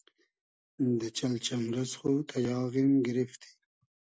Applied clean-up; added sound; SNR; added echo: none; none; none; none.